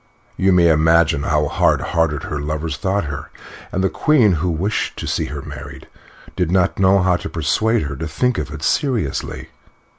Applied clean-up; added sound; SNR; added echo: none; none; none; none.